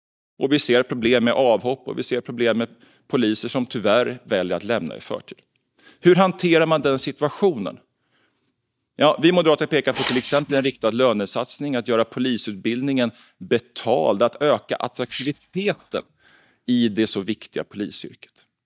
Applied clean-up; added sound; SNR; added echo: neural mask model DeepFilterNet 3.